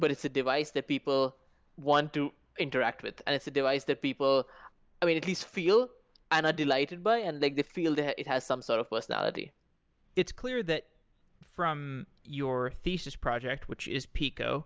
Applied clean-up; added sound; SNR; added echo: none; none; none; none.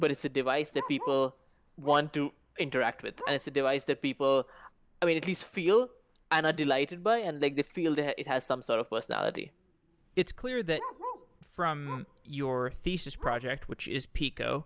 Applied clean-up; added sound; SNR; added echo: none; Bark; 17 dB; none.